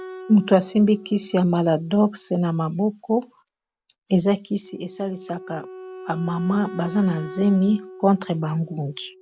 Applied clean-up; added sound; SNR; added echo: none; Wind instrument, woodwind instrument; 18 dB; none.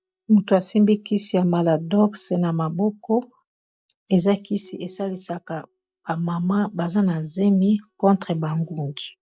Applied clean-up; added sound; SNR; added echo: neural mask model DeepFilterNet 3.